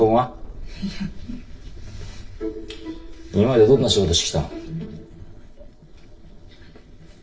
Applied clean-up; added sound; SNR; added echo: neural separator model SepFormer DNS4.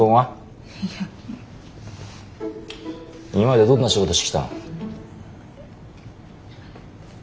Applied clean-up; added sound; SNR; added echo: none; none; none; none.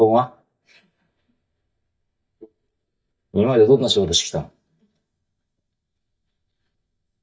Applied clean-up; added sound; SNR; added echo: neural mask model DeepFilterNet 3.